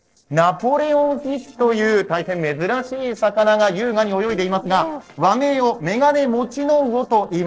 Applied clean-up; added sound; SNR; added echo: neural separator model SepFormer DNS4.